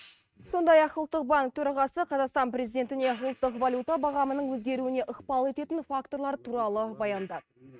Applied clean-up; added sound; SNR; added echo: neural mask model RNNoise.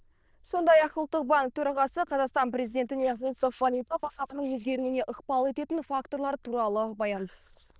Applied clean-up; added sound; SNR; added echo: neural diffusion model UNIVERSE++.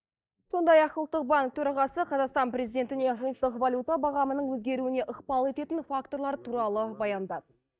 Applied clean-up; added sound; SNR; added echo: neural mask model DeepFilterNet 3.